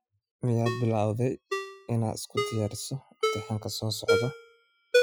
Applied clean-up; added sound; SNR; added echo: classical method Wiener filter.